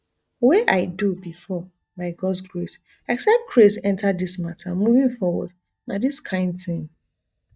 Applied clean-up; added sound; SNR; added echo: neural mask model DeepFilterNet 3.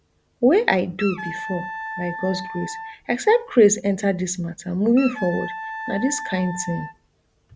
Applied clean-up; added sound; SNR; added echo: none; Wind instrument, woodwind instrument; 10 dB; none.